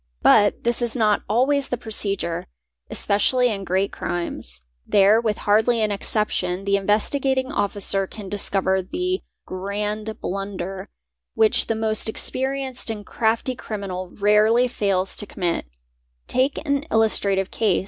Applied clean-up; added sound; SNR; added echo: none; none; none; none.